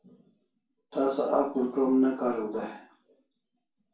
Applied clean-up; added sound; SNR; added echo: none; none; none; reverberation time 0.3 s.